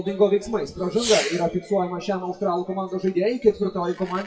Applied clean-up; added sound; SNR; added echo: classical method WPE with log-MMSE.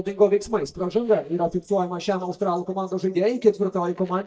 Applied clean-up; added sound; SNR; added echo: neural mask model DeepFilterNet 3.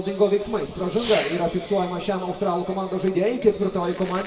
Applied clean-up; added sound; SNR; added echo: none; Fireworks; 14 dB; reverberation time 1.8 s.